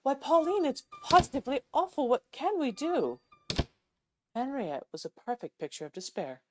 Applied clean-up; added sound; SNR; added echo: neural mask model RNNoise.